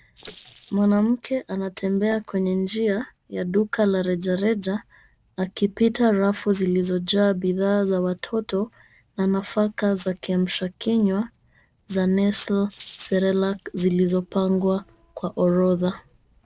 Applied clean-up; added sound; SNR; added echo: neural separator model SepFormer DNS4.